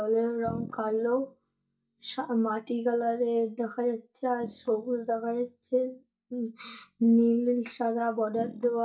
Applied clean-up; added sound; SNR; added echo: neural mask model DeepFilterNet 3.